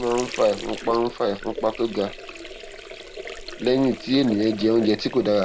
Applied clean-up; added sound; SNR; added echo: none; Sink (filling or washing) / Water; 12 dB; none.